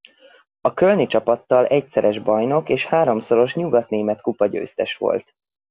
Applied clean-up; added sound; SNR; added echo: none; none; none; none.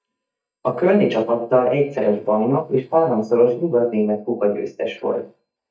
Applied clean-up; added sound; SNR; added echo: neural mask model DeepFilterNet 3.